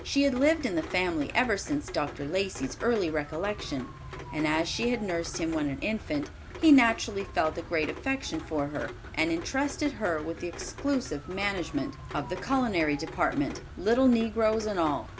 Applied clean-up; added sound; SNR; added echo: none; Rain; 13 dB; none.